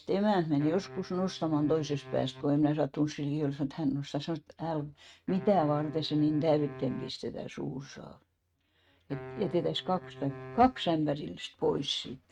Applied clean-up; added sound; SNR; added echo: neural mask model RNNoise.